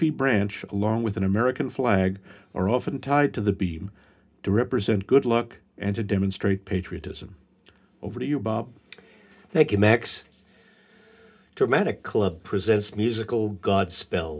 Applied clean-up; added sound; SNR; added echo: none; none; none; reverberation time 0.3 s.